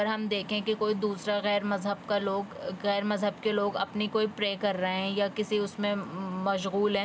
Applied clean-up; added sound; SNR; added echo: none; none; none; none.